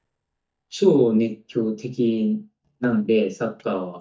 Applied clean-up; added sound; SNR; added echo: neural mask model DeepFilterNet 3.